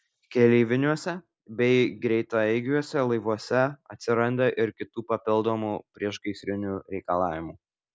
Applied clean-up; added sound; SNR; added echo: none; none; none; none.